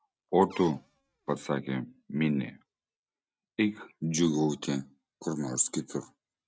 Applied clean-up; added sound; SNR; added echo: neural mask model RNNoise.